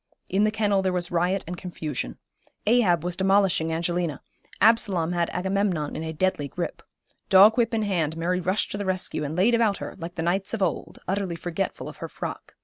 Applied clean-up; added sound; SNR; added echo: none; none; none; none.